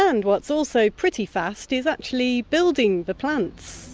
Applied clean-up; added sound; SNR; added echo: none; none; none; none.